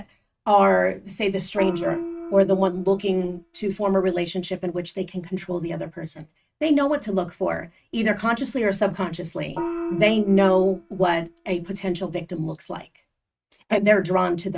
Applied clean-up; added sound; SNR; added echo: neural mask model RNNoise.